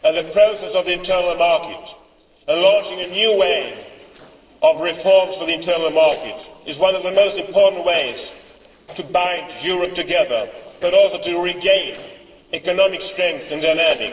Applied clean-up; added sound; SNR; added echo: neural separator model SepFormer DNS4.